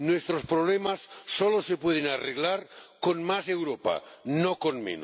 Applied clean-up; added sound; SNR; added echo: none; none; none; none.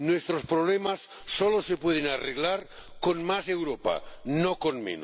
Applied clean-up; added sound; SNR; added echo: none; Crackle; 19 dB; none.